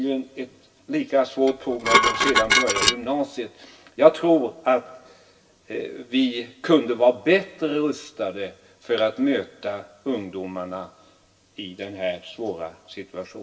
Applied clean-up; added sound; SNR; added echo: none; Dishes, pots, and pans; -3 dB; reverberation time 0.2 s.